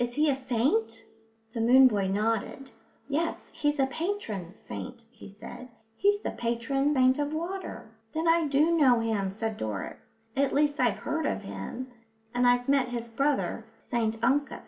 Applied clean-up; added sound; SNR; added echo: none; none; none; none.